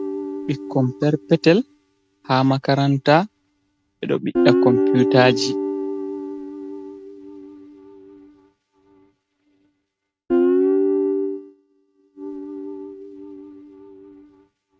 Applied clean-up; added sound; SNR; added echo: neural mask model RNNoise.